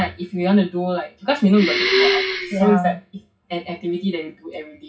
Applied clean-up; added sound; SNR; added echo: classical method WPE with log-MMSE.